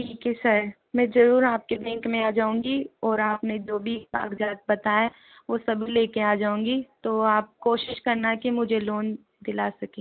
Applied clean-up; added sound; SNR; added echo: none; none; none; none.